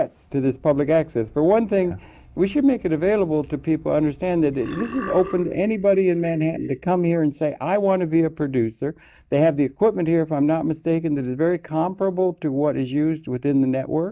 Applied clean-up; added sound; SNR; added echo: neural mask model DeepFilterNet 3.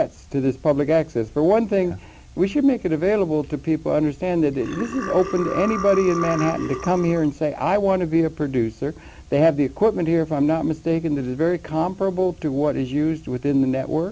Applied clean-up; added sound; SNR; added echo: none; Burping, eructation; 9 dB; none.